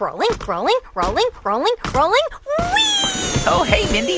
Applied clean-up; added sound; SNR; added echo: none; none; none; none.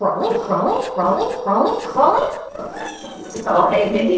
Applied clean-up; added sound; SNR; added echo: neural separator model SepFormer DNS4.